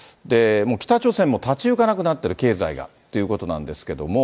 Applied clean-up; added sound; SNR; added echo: none; none; none; none.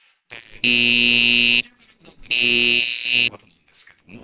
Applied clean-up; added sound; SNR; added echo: neural separator model SepFormer WHAMR!.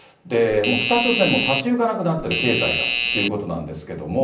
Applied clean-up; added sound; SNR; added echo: none; Doorbell; 1 dB; reverberation time 0.6 s.